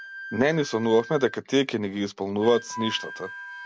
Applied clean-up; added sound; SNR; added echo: none; Wind instrument, woodwind instrument; 14 dB; none.